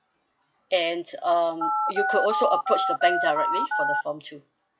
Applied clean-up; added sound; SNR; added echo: classical method log-MMSE.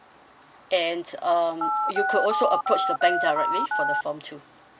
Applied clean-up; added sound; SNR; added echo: none; Telephone; -2 dB; none.